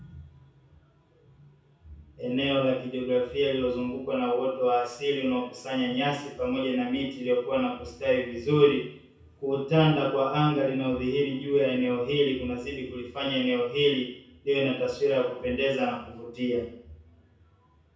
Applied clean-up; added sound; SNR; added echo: none; none; none; reverberation time 0.6 s.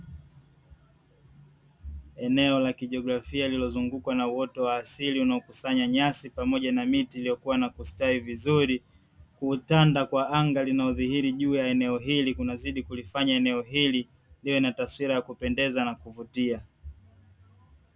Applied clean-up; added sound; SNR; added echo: none; none; none; none.